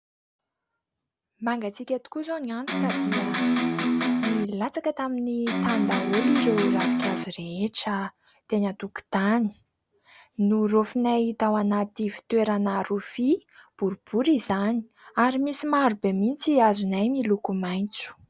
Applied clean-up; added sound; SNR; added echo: none; Electric guitar; -1 dB; none.